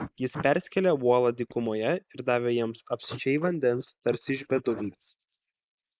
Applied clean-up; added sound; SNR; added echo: neural mask model Resemble Enhance denoiser.